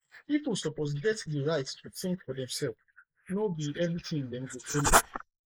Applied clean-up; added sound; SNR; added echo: neural mask model Resemble Enhance denoiser.